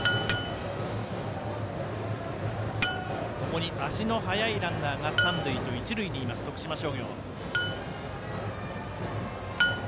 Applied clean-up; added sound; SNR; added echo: none; Chink, clink; -4 dB; none.